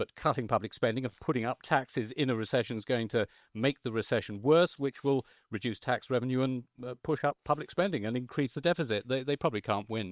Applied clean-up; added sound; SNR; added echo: neural separator model SepFormer WHAM!.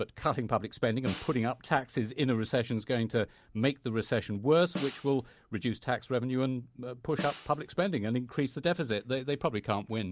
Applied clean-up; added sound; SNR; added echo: none; Snare drum; 14 dB; none.